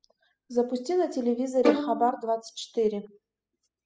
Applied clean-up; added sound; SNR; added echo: classical method spectral subtraction.